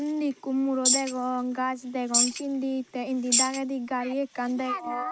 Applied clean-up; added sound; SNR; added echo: neural mask model Resemble Enhance denoiser.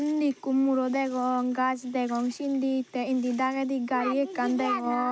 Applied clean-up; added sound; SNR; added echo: none; none; none; none.